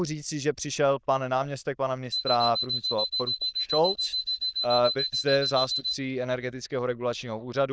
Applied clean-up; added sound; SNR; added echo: neural diffusion model UNIVERSE++.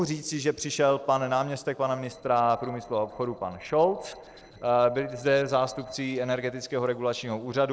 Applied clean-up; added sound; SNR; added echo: neural separator model SepFormer DNS4.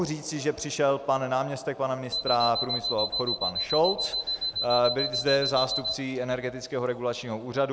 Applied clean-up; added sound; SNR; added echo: none; Alarm; 2 dB; none.